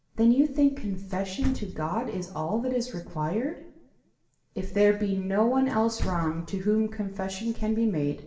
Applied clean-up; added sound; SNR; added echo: none; Slam; 9 dB; reverberation time 0.7 s.